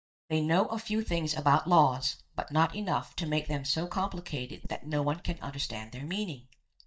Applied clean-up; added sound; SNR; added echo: neural mask model DeepFilterNet 3.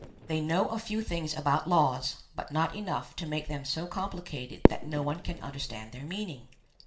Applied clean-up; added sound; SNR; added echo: none; Fireworks; 3 dB; reverberation time 0.4 s.